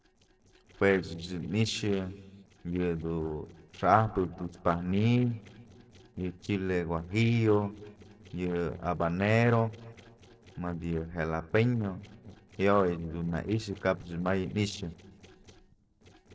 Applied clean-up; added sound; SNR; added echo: neural separator model SepFormer DNS4.